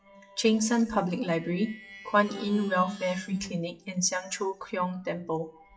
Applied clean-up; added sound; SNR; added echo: classical method WPE with log-MMSE.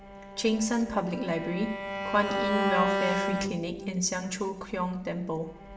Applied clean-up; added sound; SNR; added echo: none; Bowed string instrument; 3 dB; reverberation time 0.8 s.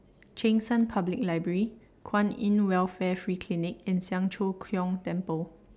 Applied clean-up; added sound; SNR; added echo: none; none; none; none.